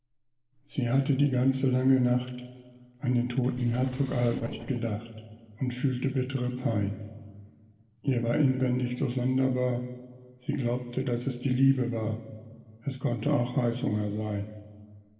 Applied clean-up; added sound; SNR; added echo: neural separator model SepFormer DNS4.